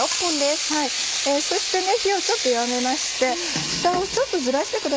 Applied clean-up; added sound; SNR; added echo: none; none; none; none.